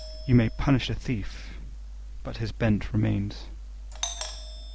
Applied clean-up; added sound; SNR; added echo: none; Doorbell; 16 dB; none.